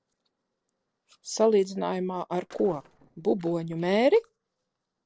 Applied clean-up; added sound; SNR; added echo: neural separator model SepFormer DNS4.